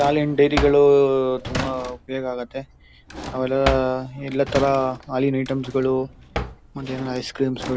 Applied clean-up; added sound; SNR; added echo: none; Drawer open or close; 10 dB; none.